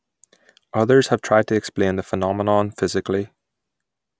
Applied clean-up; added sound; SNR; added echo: none; none; none; none.